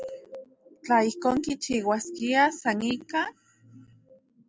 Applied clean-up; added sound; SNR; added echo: none; none; none; none.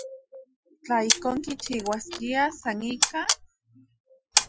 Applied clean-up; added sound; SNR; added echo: classical method Wiener filter.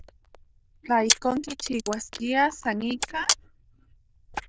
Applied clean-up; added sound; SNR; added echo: neural diffusion model UNIVERSE++.